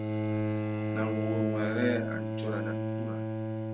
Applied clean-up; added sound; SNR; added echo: none; Bowed string instrument; -5 dB; none.